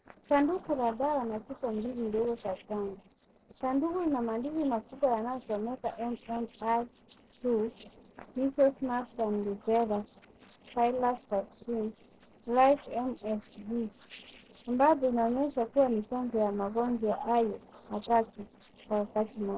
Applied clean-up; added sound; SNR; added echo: neural separator model SepFormer DNS4.